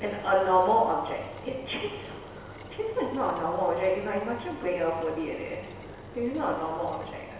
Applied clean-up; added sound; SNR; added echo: none; Engine; 14 dB; reverberation time 1.0 s.